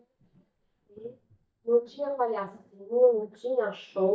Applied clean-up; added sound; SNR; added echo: neural mask model DeepFilterNet 3.